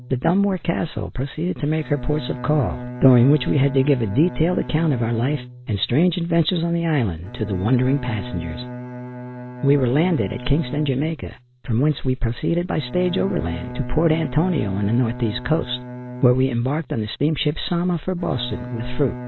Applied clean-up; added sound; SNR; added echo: none; Bowed string instrument; 13 dB; none.